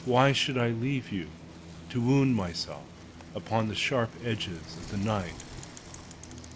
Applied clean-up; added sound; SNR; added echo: none; Bicycle; 15 dB; none.